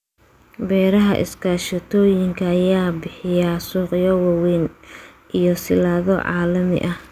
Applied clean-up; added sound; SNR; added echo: none; none; none; none.